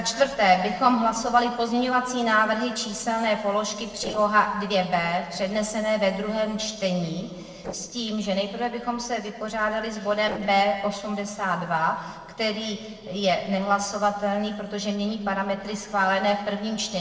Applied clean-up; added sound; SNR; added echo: neural separator model SepFormer DNS4.